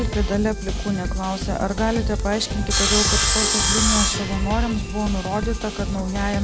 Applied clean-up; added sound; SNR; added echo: none; Sawing + Drum kit; -2 dB; none.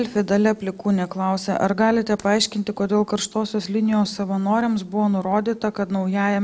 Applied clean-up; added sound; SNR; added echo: none; none; none; none.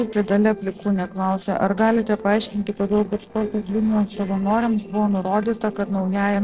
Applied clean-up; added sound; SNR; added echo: neural separator model SepFormer DNS4.